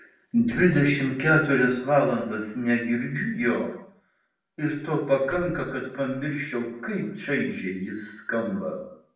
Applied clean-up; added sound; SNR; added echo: neural separator model SepFormer DNS4.